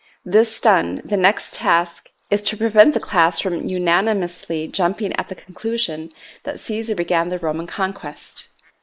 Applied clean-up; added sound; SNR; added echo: neural mask model Resemble Enhance denoiser.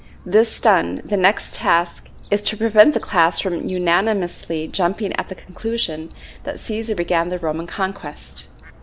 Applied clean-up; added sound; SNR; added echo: none; Gull, seagull / Fowl; 19 dB; none.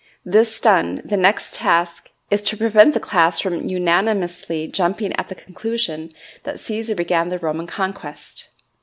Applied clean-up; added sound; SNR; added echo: none; none; none; none.